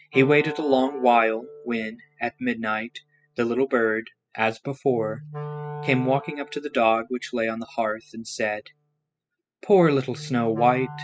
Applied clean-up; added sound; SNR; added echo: classical method spectral subtraction.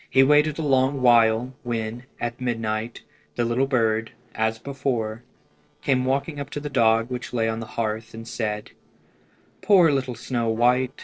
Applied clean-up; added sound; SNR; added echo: neural separator model SepFormer DNS4.